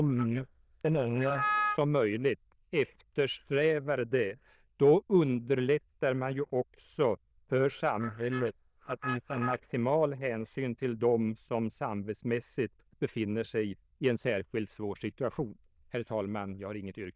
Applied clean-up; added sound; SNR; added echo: neural diffusion model UNIVERSE++.